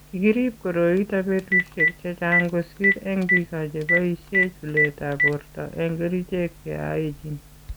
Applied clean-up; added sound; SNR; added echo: none; Telephone; 2 dB; none.